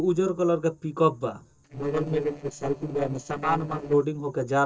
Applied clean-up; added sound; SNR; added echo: neural separator model SepFormer DNS4.